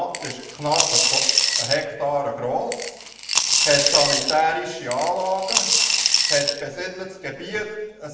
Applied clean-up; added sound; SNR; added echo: none; Coin (dropping) / Glass; -3 dB; reverberation time 0.9 s.